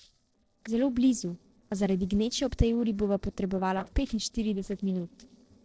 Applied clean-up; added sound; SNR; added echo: neural separator model SepFormer DNS4.